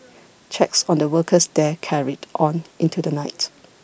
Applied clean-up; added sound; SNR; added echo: none; none; none; none.